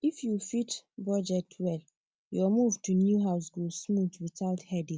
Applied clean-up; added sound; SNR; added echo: none; none; none; none.